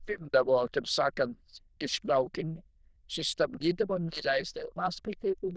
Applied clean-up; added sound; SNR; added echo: neural diffusion model UNIVERSE++.